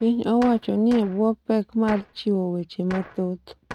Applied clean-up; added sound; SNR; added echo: neural mask model RNNoise.